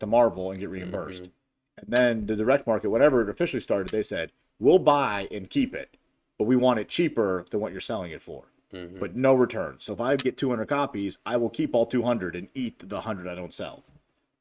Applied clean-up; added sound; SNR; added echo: neural mask model RNNoise.